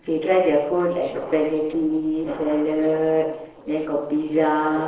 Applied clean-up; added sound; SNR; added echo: neural separator model SepFormer DNS4.